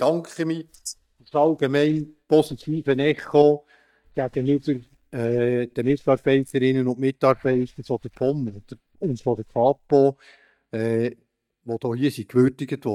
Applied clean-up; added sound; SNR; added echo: neural mask model DeepFilterNet 3.